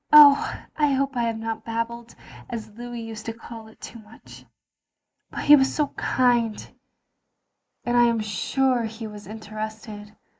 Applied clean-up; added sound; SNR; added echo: neural mask model Resemble Enhance denoiser.